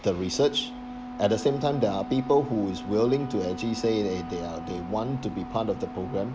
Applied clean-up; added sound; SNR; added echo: none; Wind instrument, woodwind instrument; 11 dB; none.